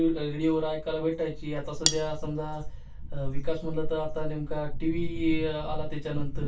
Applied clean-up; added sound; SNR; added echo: none; Cutlery, silverware; 2 dB; reverberation time 0.2 s.